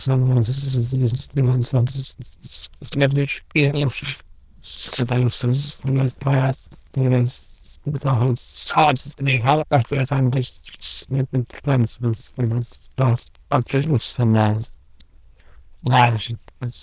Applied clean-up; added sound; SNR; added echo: neural diffusion model UNIVERSE++.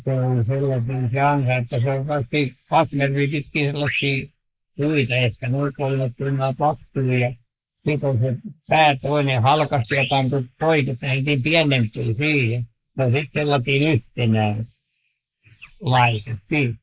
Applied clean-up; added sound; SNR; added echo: neural mask model Resemble Enhance denoiser.